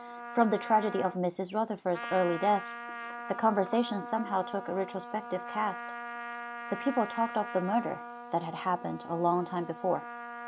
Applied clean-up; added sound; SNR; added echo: none; Trumpet; 10 dB; none.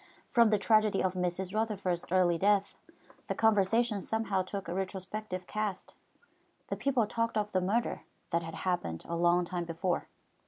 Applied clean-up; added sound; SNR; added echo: none; none; none; none.